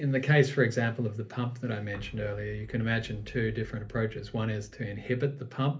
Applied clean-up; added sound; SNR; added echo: none; Boom; 18 dB; reverberation time 0.3 s.